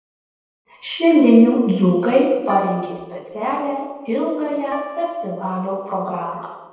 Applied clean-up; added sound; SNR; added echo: neural separator model SepFormer DNS4.